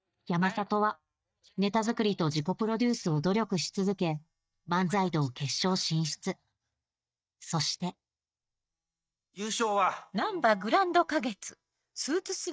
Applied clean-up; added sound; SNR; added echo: neural mask model DeepFilterNet 3.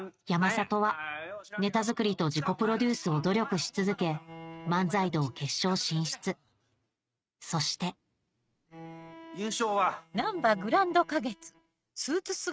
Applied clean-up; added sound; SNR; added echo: neural mask model RNNoise.